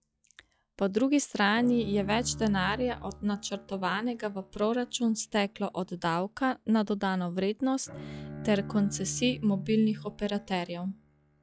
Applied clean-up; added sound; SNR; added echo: classical method log-MMSE.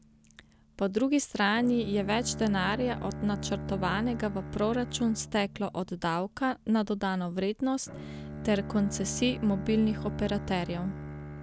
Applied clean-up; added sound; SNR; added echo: none; Bowed string instrument; 10 dB; none.